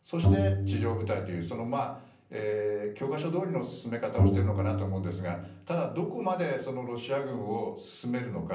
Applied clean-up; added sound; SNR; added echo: none; Bowed string instrument; -1 dB; reverberation time 0.6 s.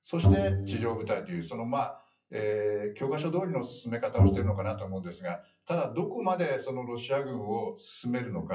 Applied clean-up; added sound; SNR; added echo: classical method WPE with log-MMSE.